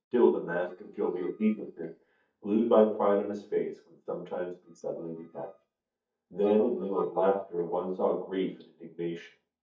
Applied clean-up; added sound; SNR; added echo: neural mask model DeepFilterNet 3.